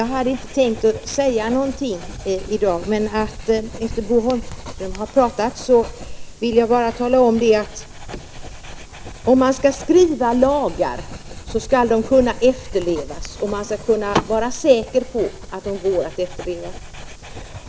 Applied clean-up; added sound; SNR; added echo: none; Writing; 13 dB; none.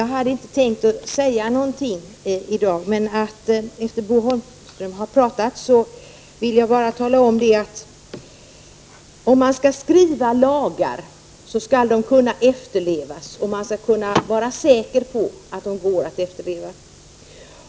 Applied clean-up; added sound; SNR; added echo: none; none; none; none.